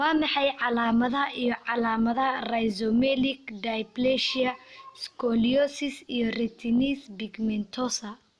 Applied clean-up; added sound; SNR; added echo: none; none; none; none.